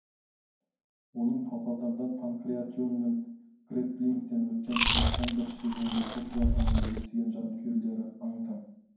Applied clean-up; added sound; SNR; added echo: none; Chewing, mastication; -5 dB; reverberation time 0.9 s.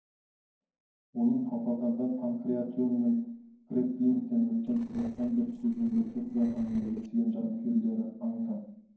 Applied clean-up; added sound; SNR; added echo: neural separator model SepFormer DNS4.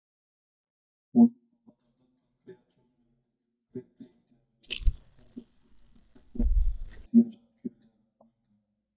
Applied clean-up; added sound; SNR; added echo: neural mask model DeepFilterNet 3.